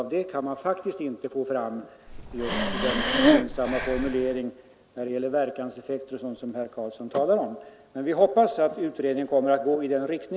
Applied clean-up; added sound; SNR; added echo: none; Breathing; -2 dB; none.